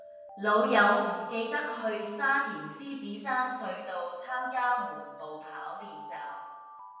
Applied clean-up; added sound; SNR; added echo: none; Alarm; 16 dB; reverberation time 1.1 s.